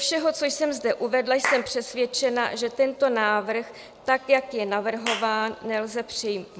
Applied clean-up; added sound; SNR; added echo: none; Clapping / Chirp, tweet; 13 dB; none.